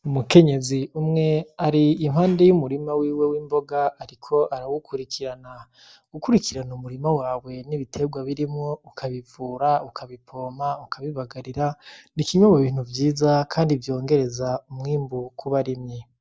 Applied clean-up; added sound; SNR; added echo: none; none; none; none.